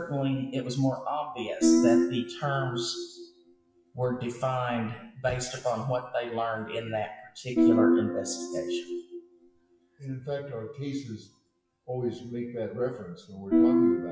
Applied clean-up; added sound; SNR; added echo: classical method WPE with log-MMSE.